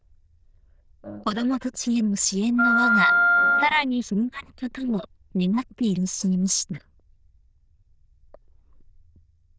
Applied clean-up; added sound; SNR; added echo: neural diffusion model UNIVERSE++.